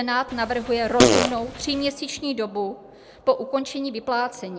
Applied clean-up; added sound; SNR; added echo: none; Fart; -3 dB; none.